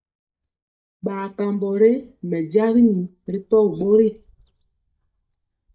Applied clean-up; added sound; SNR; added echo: neural mask model DeepFilterNet 3.